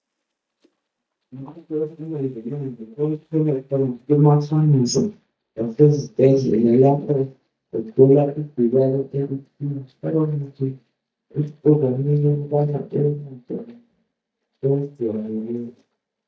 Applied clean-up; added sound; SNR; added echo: neural mask model DeepFilterNet 3.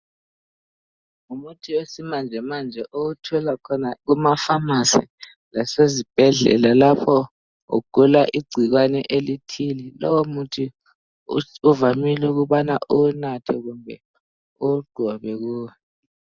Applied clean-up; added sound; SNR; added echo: none; none; none; none.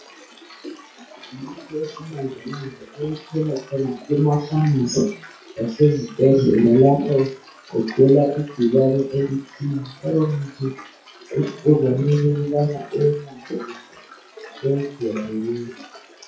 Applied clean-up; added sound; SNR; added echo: classical method WPE with log-MMSE.